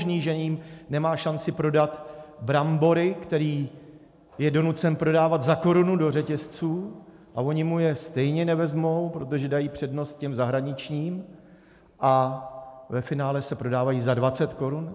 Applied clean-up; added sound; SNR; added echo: none; none; none; none.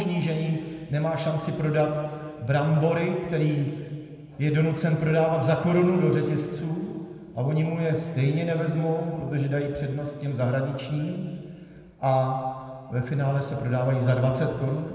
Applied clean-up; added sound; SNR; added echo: none; none; none; reverberation time 2.2 s.